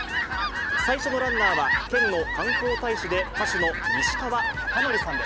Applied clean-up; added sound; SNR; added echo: none; Fowl; -2 dB; none.